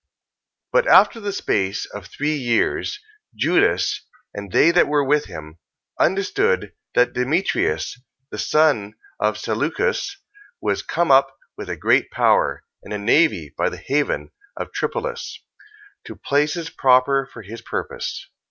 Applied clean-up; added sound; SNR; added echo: none; none; none; none.